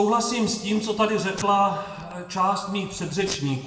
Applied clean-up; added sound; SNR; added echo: none; Packing tape, duct tape; 20 dB; reverberation time 1.2 s.